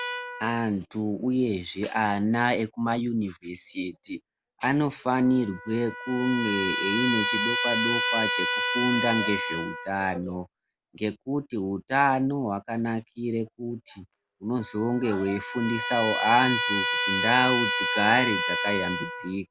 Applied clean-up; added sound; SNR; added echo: none; Trumpet; 3 dB; none.